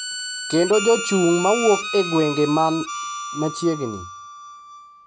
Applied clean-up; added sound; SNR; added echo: none; Harmonica; 8 dB; none.